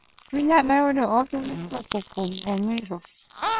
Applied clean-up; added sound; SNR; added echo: neural separator model SepFormer WHAMR!.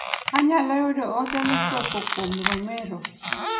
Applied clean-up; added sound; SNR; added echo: none; Squeak; 4 dB; reverberation time 0.5 s.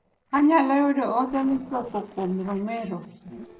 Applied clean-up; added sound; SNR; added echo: neural separator model SepFormer DNS4.